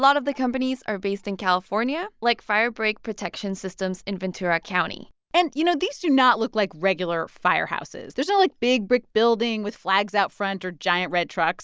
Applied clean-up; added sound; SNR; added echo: none; none; none; none.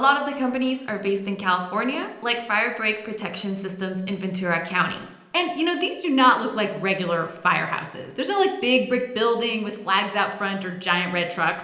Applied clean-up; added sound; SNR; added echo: none; none; none; reverberation time 0.8 s.